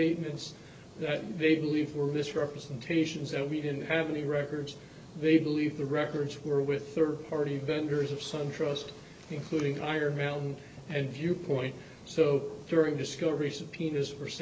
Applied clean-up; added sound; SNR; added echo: none; none; none; none.